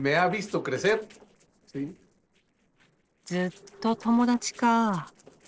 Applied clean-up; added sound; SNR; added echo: neural separator model SepFormer DNS4.